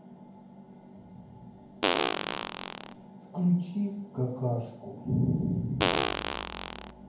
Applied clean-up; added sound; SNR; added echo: none; Fart; -2 dB; reverberation time 0.9 s.